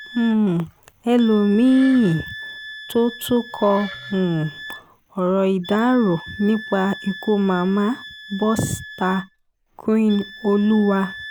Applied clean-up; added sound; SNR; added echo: none; Wind instrument, woodwind instrument + Wood; 17 dB; none.